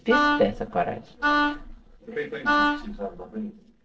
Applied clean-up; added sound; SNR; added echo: neural separator model SepFormer DNS4.